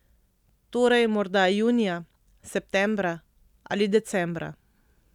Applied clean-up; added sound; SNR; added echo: none; none; none; none.